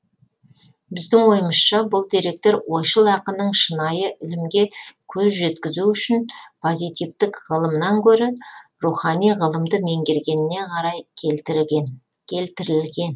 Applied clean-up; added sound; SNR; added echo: none; none; none; none.